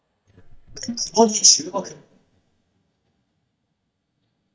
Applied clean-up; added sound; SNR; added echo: neural mask model DeepFilterNet 3.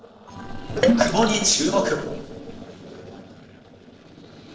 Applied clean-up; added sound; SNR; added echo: neural separator model SepFormer DNS4.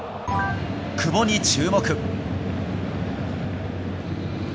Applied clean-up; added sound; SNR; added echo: none; none; none; none.